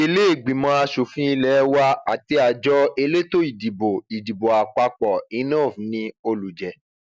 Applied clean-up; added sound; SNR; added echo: none; none; none; none.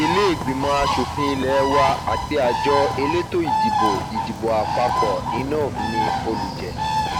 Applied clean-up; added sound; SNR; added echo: none; Bird; 0 dB; none.